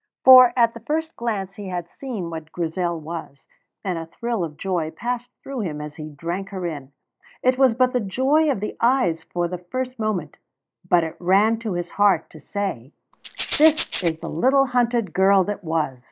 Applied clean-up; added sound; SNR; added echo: neural mask model DeepFilterNet 3.